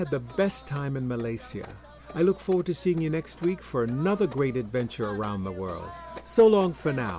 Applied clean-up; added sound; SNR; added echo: none; none; none; none.